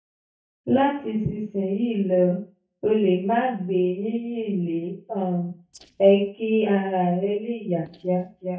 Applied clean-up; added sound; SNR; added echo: neural mask model DeepFilterNet 3.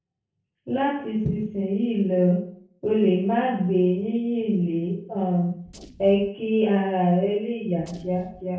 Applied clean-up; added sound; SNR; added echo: neural separator model SepFormer DNS4.